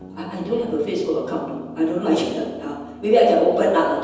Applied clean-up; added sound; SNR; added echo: none; Guitar; 18 dB; reverberation time 1.1 s.